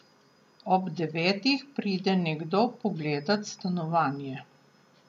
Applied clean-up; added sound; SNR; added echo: none; none; none; none.